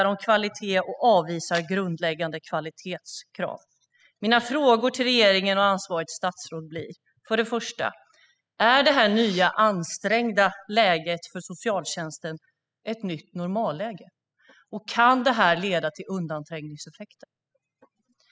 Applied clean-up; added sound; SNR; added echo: classical method spectral subtraction.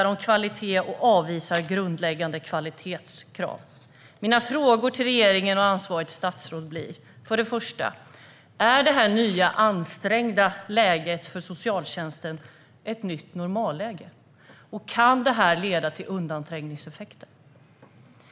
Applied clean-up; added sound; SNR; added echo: none; Tools; 14 dB; none.